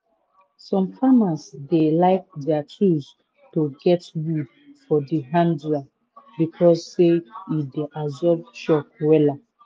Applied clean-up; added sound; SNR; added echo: none; none; none; none.